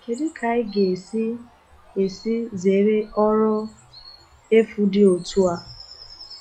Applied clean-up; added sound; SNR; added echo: classical method log-MMSE.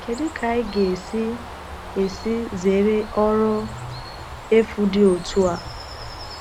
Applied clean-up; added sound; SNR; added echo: none; Bird; 13 dB; none.